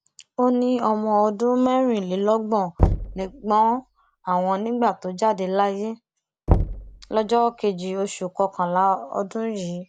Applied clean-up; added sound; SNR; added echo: none; Knock; 4 dB; none.